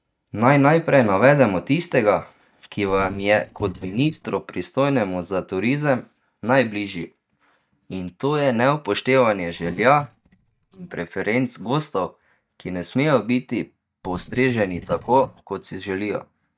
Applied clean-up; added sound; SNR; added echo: neural mask model DeepFilterNet 3.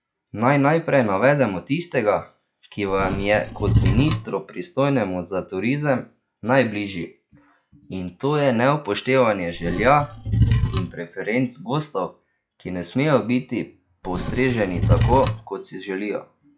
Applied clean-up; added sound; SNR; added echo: classical method log-MMSE.